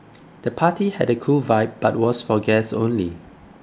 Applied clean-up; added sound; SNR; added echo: none; none; none; none.